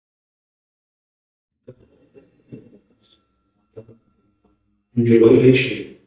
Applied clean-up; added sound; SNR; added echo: neural mask model DeepFilterNet 3.